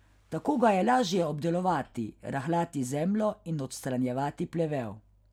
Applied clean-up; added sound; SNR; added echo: none; none; none; none.